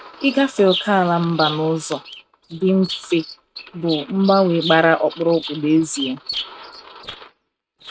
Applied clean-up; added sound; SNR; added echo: neural mask model RNNoise.